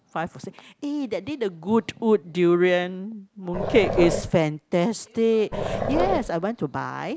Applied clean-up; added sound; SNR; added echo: none; Growling; 3 dB; none.